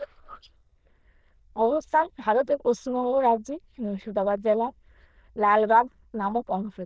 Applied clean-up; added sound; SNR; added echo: neural diffusion model UNIVERSE++.